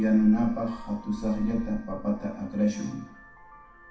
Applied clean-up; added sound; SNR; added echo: none; Vehicle horn, car horn, honking; 14 dB; reverberation time 0.6 s.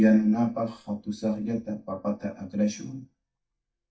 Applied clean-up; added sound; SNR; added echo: neural mask model DeepFilterNet 3.